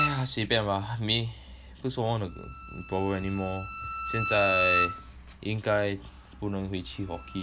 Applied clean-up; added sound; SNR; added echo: none; Bowed string instrument; 4 dB; none.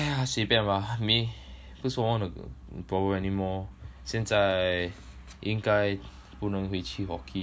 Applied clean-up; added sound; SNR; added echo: none; none; none; none.